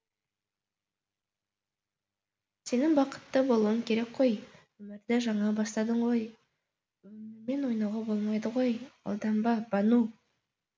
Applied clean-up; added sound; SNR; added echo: none; none; none; none.